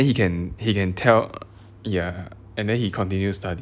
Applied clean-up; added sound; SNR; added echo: none; none; none; none.